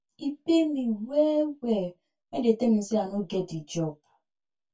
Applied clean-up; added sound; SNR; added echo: none; none; none; reverberation time 0.1 s.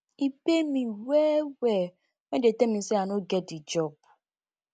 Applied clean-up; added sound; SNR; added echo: none; none; none; none.